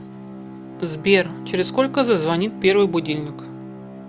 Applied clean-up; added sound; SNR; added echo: none; Bowed string instrument; 12 dB; none.